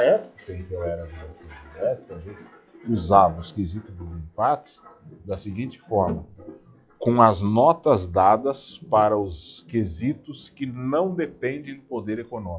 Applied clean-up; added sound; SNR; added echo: classical method log-MMSE.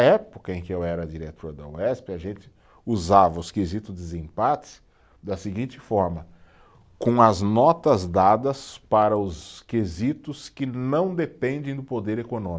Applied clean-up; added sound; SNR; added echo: none; none; none; none.